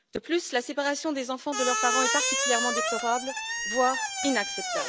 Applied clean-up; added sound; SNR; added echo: none; Squeak; 1 dB; none.